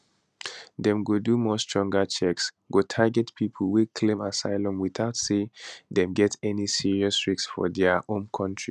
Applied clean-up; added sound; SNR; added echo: none; none; none; none.